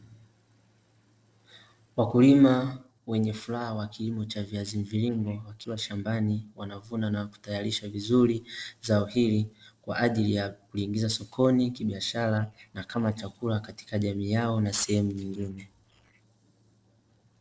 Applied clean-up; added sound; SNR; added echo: neural separator model SepFormer DNS4.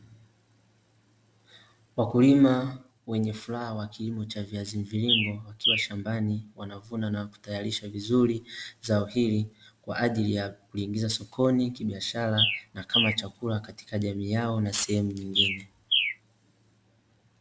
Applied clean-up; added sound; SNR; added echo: none; Bird; 2 dB; none.